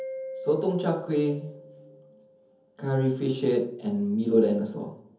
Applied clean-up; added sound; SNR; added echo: none; Mallet percussion; 16 dB; reverberation time 0.7 s.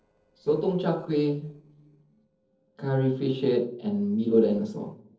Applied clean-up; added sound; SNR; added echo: neural separator model SepFormer DNS4.